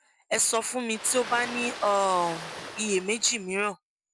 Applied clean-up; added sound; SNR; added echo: none; Ocean; 11 dB; none.